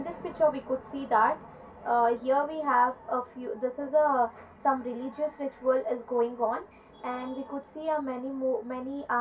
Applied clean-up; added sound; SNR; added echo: none; none; none; reverberation time 0.2 s.